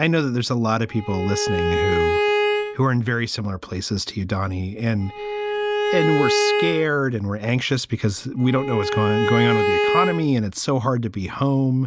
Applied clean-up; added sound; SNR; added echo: none; Bowed string instrument; 1 dB; none.